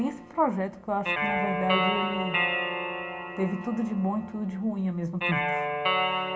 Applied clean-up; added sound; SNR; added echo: none; Guitar; 0 dB; reverberation time 0.8 s.